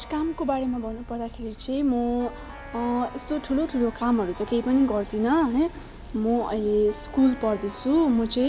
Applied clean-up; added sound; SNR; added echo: none; Keyboard (musical); 16 dB; none.